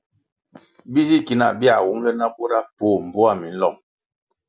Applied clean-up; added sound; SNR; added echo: none; none; none; none.